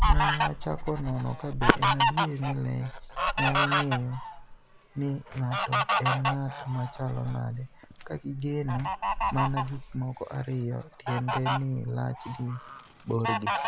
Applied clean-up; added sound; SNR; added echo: none; Fowl; -2 dB; none.